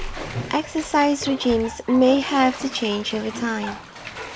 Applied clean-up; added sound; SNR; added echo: none; Bathtub (filling or washing); 11 dB; none.